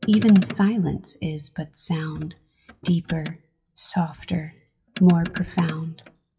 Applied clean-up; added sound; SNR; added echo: classical method WPE with log-MMSE.